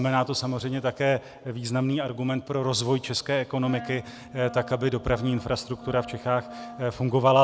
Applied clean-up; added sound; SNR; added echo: none; Wind instrument, woodwind instrument; 16 dB; none.